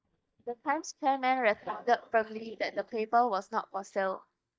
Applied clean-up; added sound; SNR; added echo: neural mask model DeepFilterNet 3.